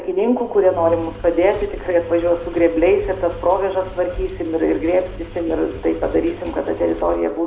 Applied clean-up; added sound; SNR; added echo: none; Engine; 15 dB; reverberation time 0.5 s.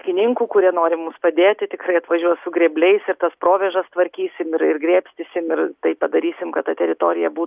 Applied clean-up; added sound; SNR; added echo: none; none; none; none.